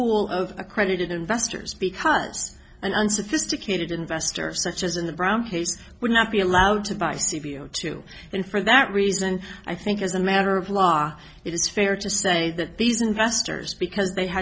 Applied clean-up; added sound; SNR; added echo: none; none; none; none.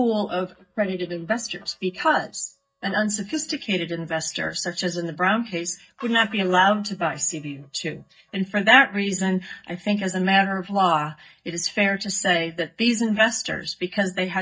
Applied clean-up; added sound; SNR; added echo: neural mask model DeepFilterNet 3.